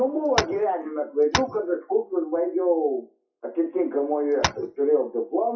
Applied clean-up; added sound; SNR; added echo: classical method WPE with log-MMSE.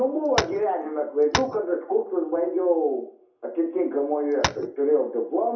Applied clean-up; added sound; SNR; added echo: none; Tap; 5 dB; reverberation time 0.6 s.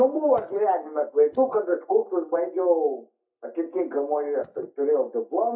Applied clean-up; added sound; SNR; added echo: neural mask model DeepFilterNet 3.